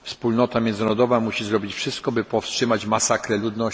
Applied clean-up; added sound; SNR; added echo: none; none; none; none.